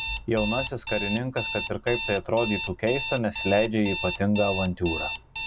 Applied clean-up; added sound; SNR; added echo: none; Alarm; 3 dB; none.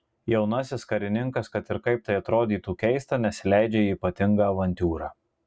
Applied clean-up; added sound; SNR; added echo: none; none; none; none.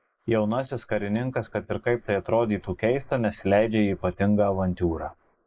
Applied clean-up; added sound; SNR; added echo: neural mask model Resemble Enhance denoiser.